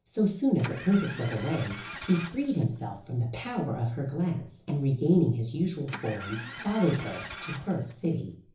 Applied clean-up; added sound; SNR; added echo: none; Engine starting; 13 dB; reverberation time 0.7 s.